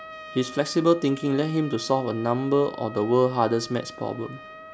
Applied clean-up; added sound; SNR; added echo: none; Trumpet; 17 dB; none.